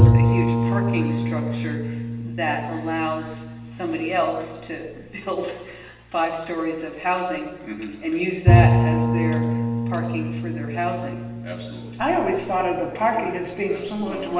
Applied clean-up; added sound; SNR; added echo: none; Bowed string instrument; -3 dB; reverberation time 1.2 s.